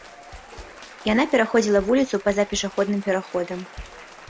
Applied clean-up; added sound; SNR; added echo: none; Drum / Drum kit + Applause / Cheering; 18 dB; none.